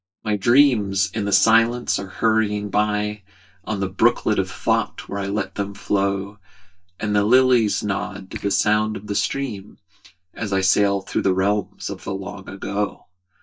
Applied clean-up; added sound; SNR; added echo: neural mask model DeepFilterNet 3.